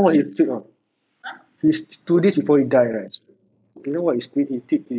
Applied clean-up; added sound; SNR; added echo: neural mask model Resemble Enhance denoiser.